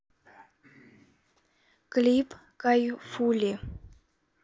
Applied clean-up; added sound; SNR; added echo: none; none; none; none.